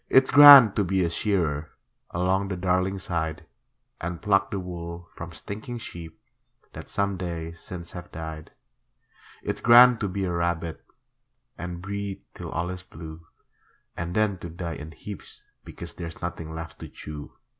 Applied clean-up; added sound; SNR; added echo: none; none; none; none.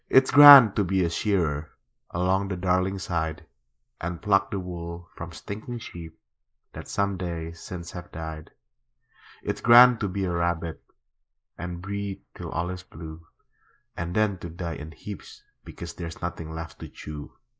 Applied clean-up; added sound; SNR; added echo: neural mask model Resemble Enhance denoiser.